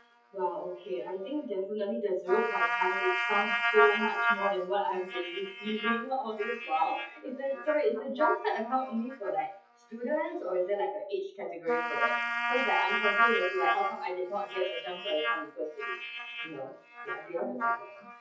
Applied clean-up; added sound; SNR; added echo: classical method WPE with log-MMSE.